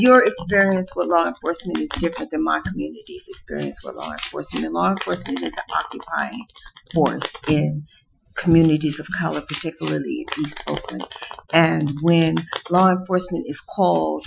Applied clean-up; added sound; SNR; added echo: classical method Wiener filter.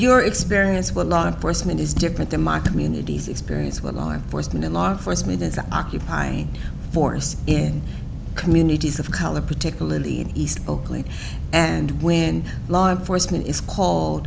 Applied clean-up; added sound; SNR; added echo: none; none; none; none.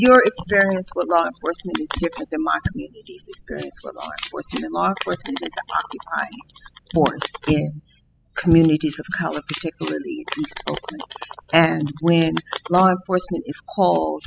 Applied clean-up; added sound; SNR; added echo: classical method spectral subtraction.